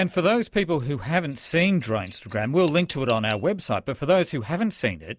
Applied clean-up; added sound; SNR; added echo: none; Cutlery, silverware / Dishes, pots, and pans; 20 dB; none.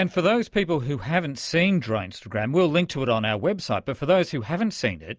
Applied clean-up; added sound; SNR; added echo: none; none; none; none.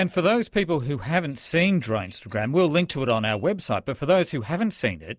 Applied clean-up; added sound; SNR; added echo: neural separator model SepFormer DNS4.